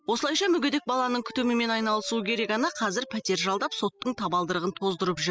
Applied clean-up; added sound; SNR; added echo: classical method spectral subtraction.